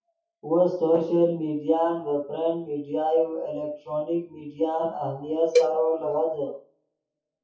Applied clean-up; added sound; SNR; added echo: classical method WPE with log-MMSE.